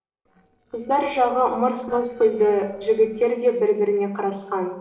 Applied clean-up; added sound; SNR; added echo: neural separator model SepFormer DNS4.